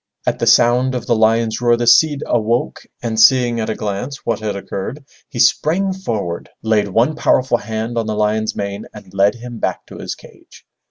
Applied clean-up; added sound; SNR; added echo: none; none; none; none.